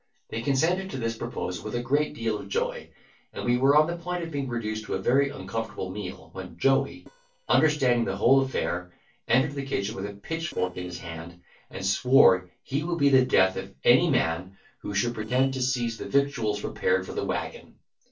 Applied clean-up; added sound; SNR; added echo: neural separator model SepFormer DNS4.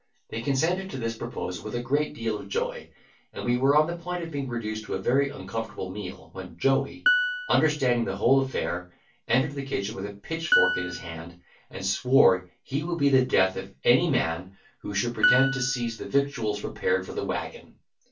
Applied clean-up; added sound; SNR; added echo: none; Piano; 2 dB; reverberation time 0.1 s.